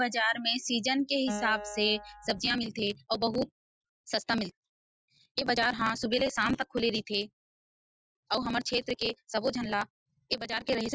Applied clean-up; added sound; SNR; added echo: classical method Wiener filter.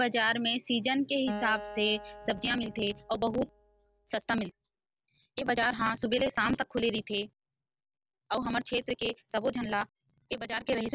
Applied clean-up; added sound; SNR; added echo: none; Acoustic guitar; 13 dB; none.